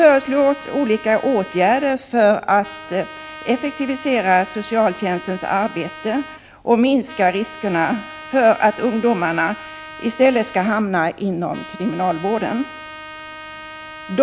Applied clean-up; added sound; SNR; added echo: none; Trumpet; 17 dB; none.